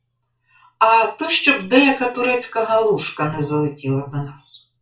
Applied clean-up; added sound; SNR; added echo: none; none; none; reverberation time 0.3 s.